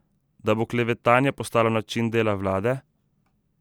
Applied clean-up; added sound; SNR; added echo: none; none; none; none.